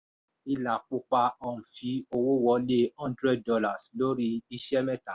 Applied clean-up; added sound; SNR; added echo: none; none; none; none.